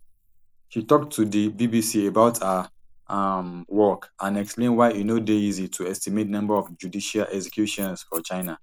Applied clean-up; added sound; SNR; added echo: neural mask model Resemble Enhance denoiser.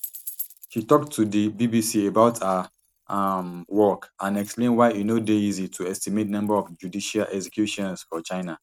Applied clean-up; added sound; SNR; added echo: neural mask model RNNoise.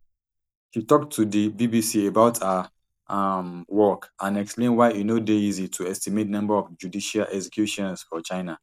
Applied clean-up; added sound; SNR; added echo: neural mask model DeepFilterNet 3.